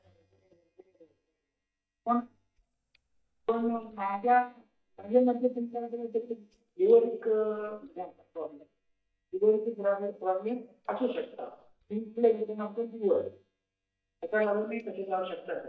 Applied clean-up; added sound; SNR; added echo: neural mask model DeepFilterNet 3.